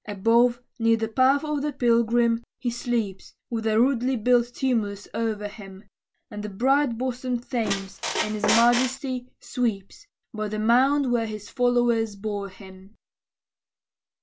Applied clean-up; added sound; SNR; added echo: none; Squeak; 3 dB; none.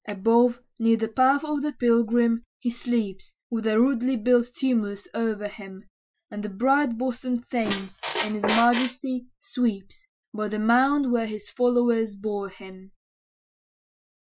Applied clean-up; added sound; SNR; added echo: classical method Wiener filter.